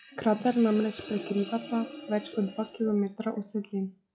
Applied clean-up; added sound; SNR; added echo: classical method log-MMSE.